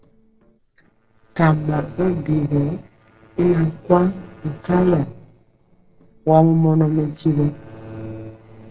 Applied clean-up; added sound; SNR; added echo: neural separator model SepFormer DNS4.